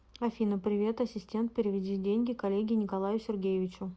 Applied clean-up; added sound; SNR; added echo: none; none; none; none.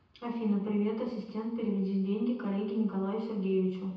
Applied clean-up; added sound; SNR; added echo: none; none; none; reverberation time 0.9 s.